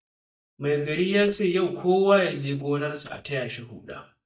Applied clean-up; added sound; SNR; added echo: neural mask model DeepFilterNet 3.